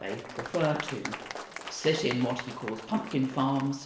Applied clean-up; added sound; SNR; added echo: none; Applause; 10 dB; reverberation time 0.8 s.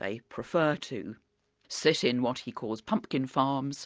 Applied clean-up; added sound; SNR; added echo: none; none; none; none.